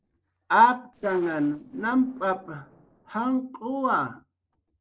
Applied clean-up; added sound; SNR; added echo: neural separator model SepFormer DNS4.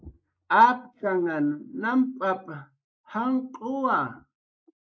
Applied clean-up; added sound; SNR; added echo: neural mask model Resemble Enhance denoiser.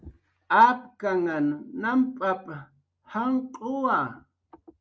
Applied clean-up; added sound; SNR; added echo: none; none; none; none.